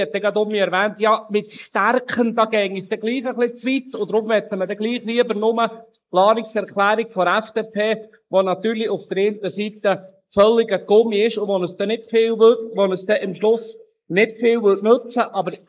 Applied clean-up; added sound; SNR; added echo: neural mask model Resemble Enhance denoiser.